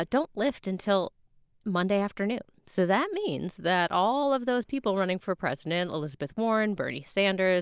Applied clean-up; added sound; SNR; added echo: none; none; none; none.